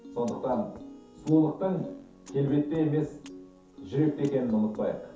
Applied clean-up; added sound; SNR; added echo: none; Piano; 17 dB; reverberation time 0.5 s.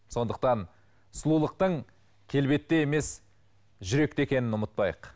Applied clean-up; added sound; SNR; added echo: none; none; none; none.